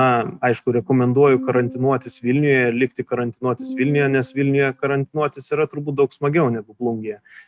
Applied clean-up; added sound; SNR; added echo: neural mask model RNNoise.